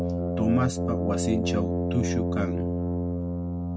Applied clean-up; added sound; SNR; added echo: neural mask model RNNoise.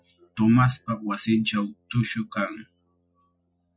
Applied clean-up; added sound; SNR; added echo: classical method Wiener filter.